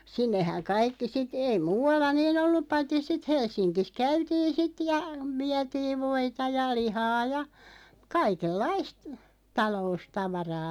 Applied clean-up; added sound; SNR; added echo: none; none; none; none.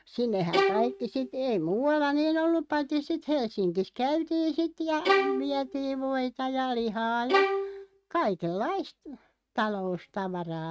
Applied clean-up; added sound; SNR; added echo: neural mask model RNNoise.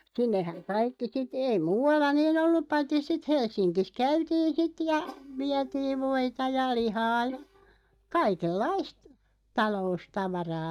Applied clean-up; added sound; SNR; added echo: neural mask model DeepFilterNet 3.